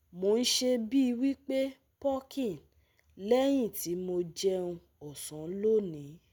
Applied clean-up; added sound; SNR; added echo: none; none; none; none.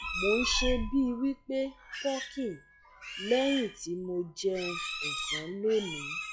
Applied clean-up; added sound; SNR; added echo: classical method log-MMSE.